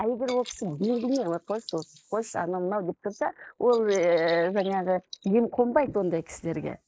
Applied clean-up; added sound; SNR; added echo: neural mask model Resemble Enhance denoiser.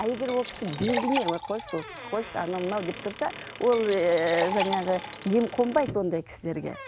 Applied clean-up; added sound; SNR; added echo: none; Squeak / Wood + Liquid; 8 dB; none.